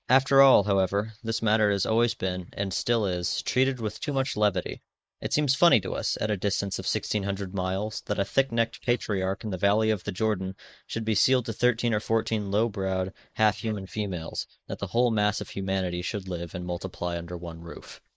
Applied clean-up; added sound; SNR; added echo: neural mask model Resemble Enhance denoiser.